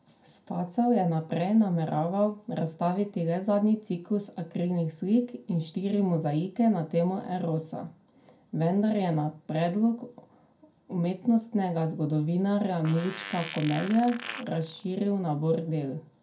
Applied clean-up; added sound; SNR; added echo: none; Fart; 14 dB; reverberation time 0.2 s.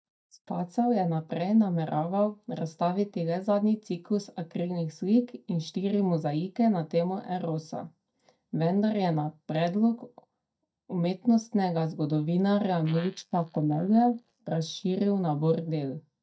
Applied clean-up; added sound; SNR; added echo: neural mask model DeepFilterNet 3.